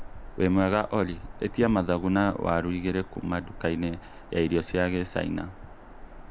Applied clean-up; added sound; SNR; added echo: none; Bird vocalization, bird call, bird song; 15 dB; none.